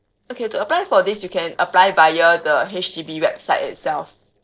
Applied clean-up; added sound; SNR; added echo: neural separator model SepFormer DNS4.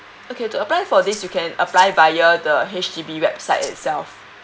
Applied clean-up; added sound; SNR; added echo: none; Rattle (instrument); 18 dB; none.